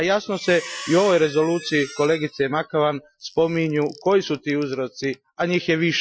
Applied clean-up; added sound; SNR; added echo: classical method Wiener filter.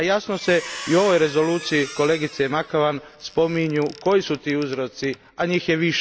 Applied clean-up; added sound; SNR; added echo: none; Squeak; 17 dB; none.